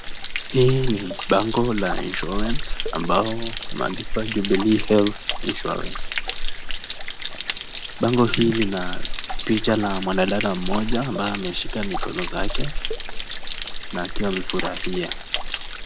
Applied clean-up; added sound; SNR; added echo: none; Stream / Trickle, dribble / Splash, splatter; -1 dB; none.